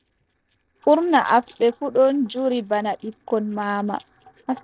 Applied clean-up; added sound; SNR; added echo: neural separator model SepFormer DNS4.